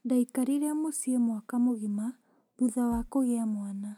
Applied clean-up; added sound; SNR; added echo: none; Bass drum; 15 dB; none.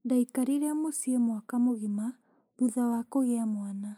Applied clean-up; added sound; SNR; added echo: neural mask model Resemble Enhance denoiser.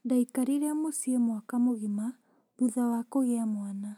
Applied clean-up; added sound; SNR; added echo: none; none; none; none.